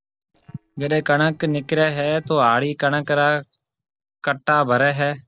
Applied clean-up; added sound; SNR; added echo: neural separator model SepFormer DNS4.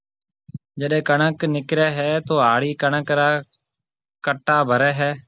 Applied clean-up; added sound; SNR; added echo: none; none; none; none.